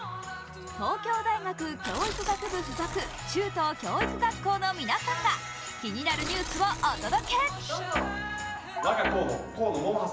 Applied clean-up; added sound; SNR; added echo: none; Tearing + Guitar; 8 dB; none.